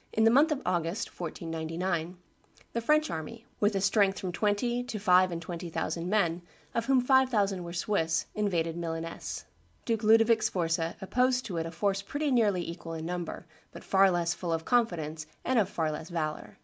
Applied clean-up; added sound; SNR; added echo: none; none; none; none.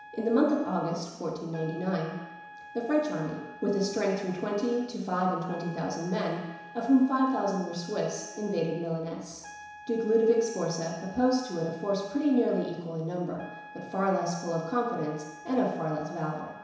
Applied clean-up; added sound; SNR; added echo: none; Trumpet; 18 dB; reverberation time 1.0 s.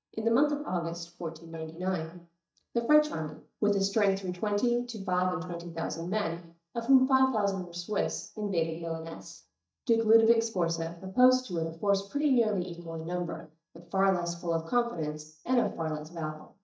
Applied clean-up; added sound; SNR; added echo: neural mask model DeepFilterNet 3.